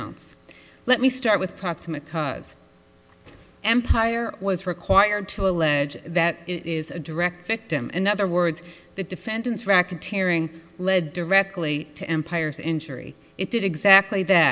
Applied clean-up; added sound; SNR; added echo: none; none; none; none.